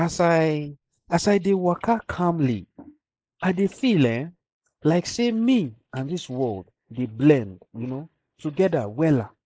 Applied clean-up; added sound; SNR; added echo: neural mask model Resemble Enhance denoiser.